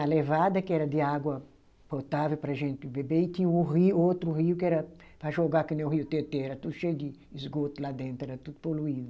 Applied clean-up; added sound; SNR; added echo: none; none; none; none.